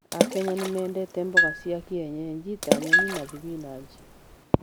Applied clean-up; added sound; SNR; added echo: none; Water / Splash, splatter + Marimba, xylophone; -3 dB; none.